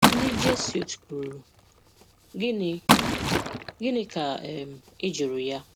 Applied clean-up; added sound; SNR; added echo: none; Liquid; -3 dB; none.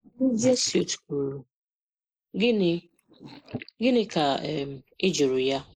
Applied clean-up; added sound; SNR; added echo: neural mask model Resemble Enhance denoiser.